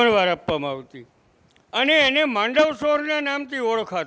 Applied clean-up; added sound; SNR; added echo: none; none; none; none.